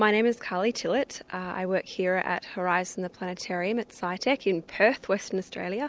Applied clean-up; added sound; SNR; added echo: none; none; none; none.